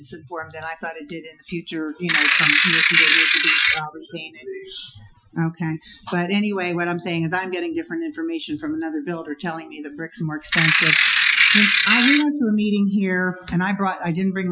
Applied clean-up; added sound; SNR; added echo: classical method Wiener filter.